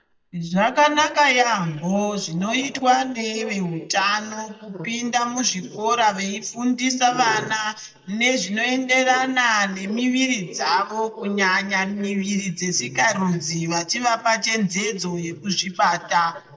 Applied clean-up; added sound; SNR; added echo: neural mask model DeepFilterNet 3.